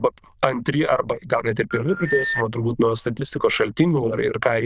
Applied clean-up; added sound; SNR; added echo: neural diffusion model UNIVERSE++.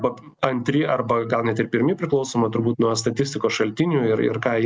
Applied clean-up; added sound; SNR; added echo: none; none; none; none.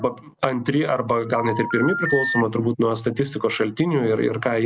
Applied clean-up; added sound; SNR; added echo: none; Telephone; 5 dB; none.